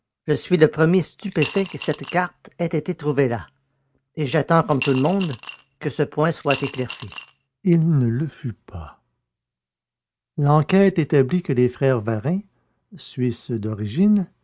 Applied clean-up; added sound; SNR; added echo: none; Coin (dropping) / Glass; 10 dB; none.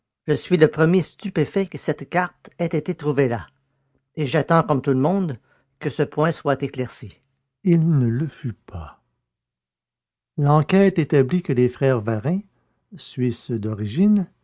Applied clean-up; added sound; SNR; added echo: none; none; none; none.